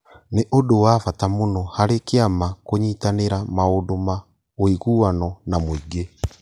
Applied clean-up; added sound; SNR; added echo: none; none; none; none.